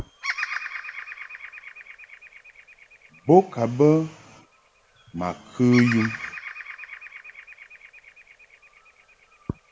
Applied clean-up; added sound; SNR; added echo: none; Bird vocalization, bird call, bird song; 12 dB; none.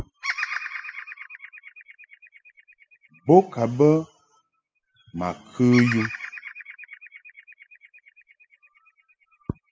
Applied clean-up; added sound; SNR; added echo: classical method spectral subtraction.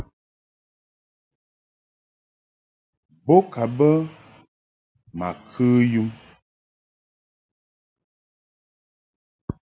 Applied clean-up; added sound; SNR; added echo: none; none; none; none.